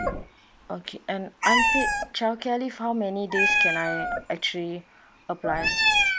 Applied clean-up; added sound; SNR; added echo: none; Meow; -3 dB; none.